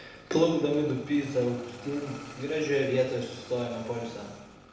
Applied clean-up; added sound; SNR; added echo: none; Engine starting; 18 dB; reverberation time 0.9 s.